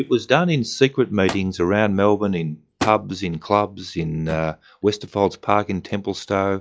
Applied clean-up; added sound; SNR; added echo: classical method log-MMSE.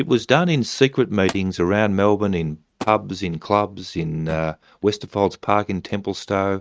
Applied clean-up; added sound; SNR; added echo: neural mask model RNNoise.